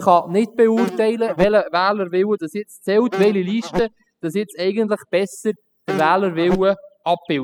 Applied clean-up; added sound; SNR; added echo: classical method spectral subtraction.